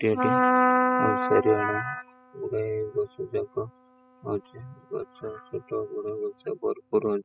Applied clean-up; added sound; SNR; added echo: classical method spectral subtraction.